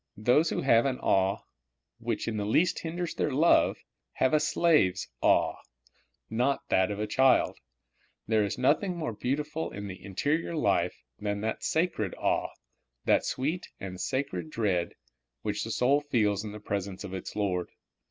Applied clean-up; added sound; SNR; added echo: none; none; none; none.